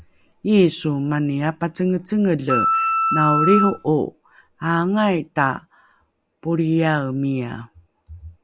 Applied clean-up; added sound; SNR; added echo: none; Wind instrument, woodwind instrument; -1 dB; none.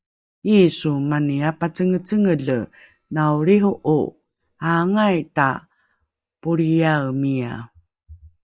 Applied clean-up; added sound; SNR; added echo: neural mask model DeepFilterNet 3.